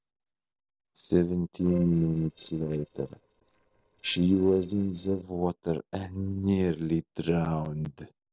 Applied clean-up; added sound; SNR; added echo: neural separator model SepFormer DNS4.